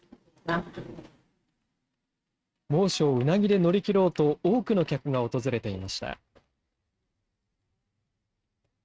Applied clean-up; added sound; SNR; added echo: neural mask model RNNoise.